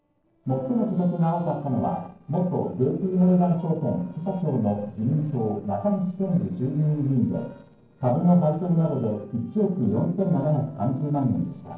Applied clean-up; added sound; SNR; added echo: neural separator model SepFormer DNS4.